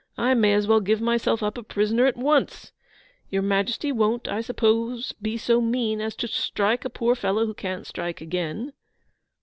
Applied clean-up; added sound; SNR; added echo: none; none; none; none.